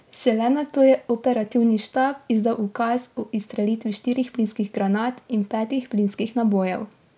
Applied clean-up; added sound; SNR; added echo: none; none; none; none.